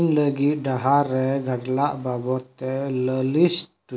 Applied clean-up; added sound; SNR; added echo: none; none; none; none.